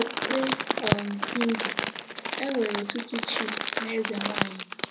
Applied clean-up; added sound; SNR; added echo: none; Crumpling, crinkling; -1 dB; reverberation time 0.3 s.